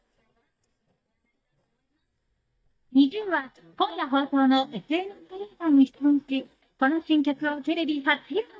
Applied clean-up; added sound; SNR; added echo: neural mask model DeepFilterNet 3.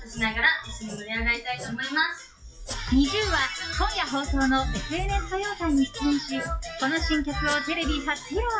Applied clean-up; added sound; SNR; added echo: classical method WPE with log-MMSE.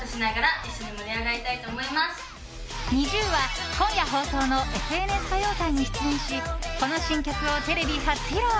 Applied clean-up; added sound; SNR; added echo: none; none; none; none.